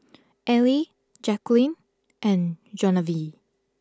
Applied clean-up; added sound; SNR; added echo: none; none; none; none.